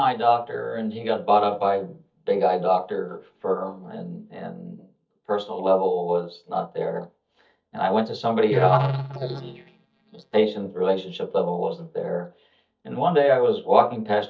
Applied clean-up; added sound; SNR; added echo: neural mask model DeepFilterNet 3.